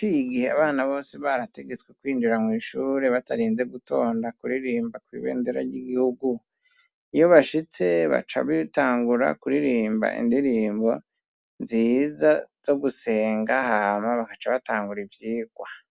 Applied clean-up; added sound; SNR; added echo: none; none; none; none.